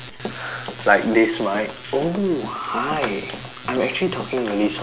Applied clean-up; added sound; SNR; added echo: none; Run; 14 dB; none.